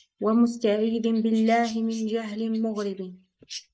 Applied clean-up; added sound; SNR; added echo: neural mask model DeepFilterNet 3.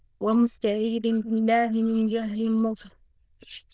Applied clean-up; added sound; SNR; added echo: neural diffusion model UNIVERSE++.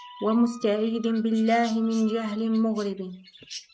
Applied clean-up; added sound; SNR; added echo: neural mask model RNNoise.